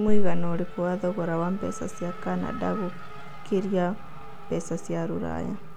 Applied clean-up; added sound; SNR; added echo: none; Race car, auto racing / Accelerating, revving, vroom; 20 dB; none.